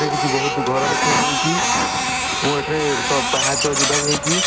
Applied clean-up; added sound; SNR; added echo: none; Printer; -3 dB; none.